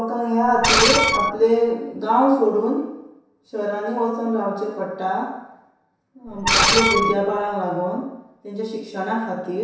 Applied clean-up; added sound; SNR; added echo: none; Screech; -2 dB; reverberation time 0.7 s.